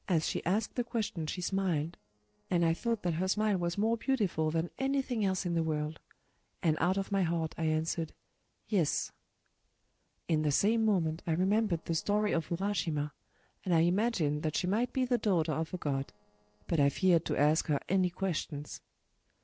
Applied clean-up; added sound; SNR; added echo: neural separator model SepFormer DNS4.